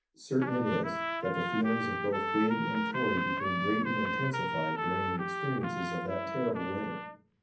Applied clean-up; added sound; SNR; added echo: none; Trumpet; 2 dB; reverberation time 0.6 s.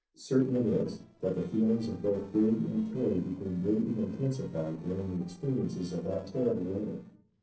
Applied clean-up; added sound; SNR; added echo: neural separator model SepFormer DNS4.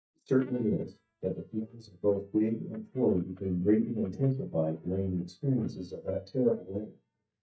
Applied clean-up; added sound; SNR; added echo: neural mask model DeepFilterNet 3.